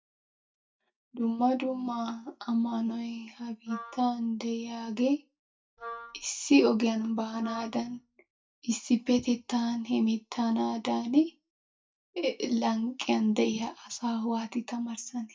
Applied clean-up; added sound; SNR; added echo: neural mask model DeepFilterNet 3.